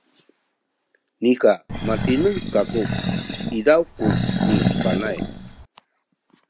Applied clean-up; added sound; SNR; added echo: none; Animal; 0 dB; none.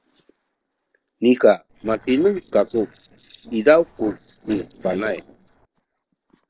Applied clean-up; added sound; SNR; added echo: neural separator model SepFormer DNS4.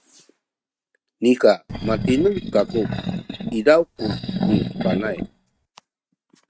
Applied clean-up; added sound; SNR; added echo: neural mask model RNNoise.